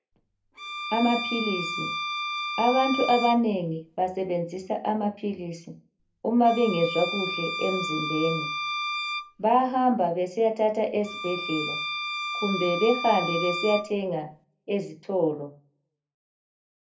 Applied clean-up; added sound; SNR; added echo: none; Bowed string instrument; 5 dB; reverberation time 0.3 s.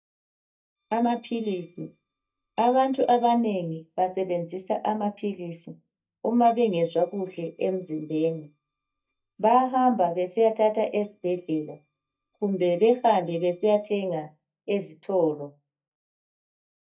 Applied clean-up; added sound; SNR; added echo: neural mask model DeepFilterNet 3.